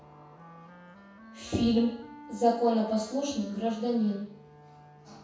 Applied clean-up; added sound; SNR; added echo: none; Wind instrument, woodwind instrument; 20 dB; reverberation time 0.6 s.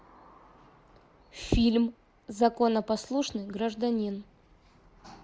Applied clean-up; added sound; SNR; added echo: none; none; none; none.